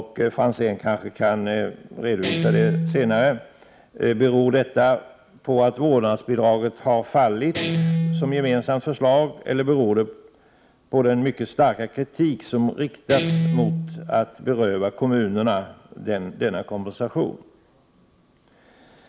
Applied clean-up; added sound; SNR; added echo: none; Guitar; 5 dB; none.